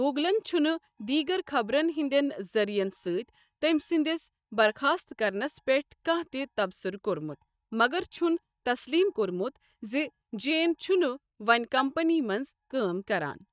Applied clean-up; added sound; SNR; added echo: neural mask model DeepFilterNet 3.